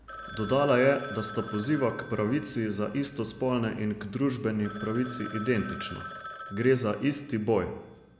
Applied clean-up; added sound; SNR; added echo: none; Telephone; 15 dB; none.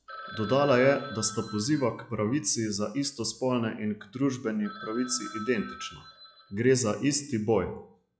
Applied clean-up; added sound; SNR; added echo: classical method log-MMSE.